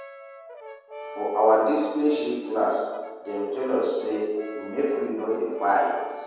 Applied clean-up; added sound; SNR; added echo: none; Brass instrument; 15 dB; reverberation time 1.2 s.